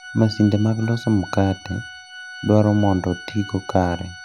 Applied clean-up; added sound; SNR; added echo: none; Organ; 17 dB; none.